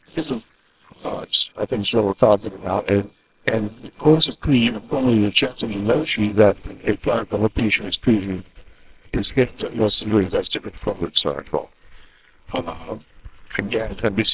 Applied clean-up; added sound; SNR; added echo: neural separator model SepFormer WHAMR!.